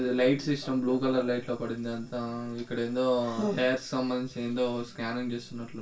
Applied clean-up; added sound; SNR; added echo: none; none; none; reverberation time 0.2 s.